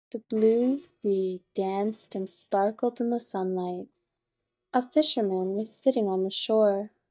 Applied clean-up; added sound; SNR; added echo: neural mask model DeepFilterNet 3.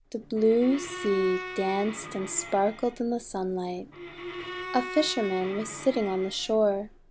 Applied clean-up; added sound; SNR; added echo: none; Bowed string instrument; 12 dB; none.